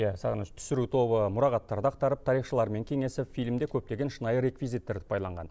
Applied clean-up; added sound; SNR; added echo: none; none; none; none.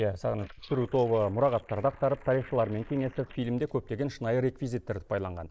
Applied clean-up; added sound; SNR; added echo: neural mask model Resemble Enhance denoiser.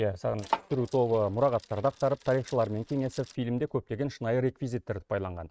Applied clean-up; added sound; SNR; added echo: neural mask model RNNoise.